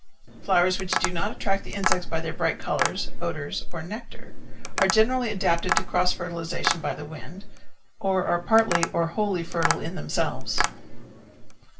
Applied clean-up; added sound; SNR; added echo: none; Tap; 8 dB; reverberation time 0.2 s.